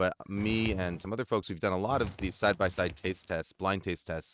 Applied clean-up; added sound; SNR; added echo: neural mask model RNNoise.